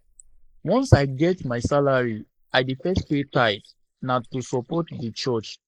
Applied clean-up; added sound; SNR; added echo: neural mask model Resemble Enhance denoiser.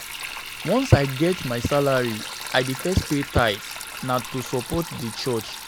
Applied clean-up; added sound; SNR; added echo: none; Sink (filling or washing); 10 dB; none.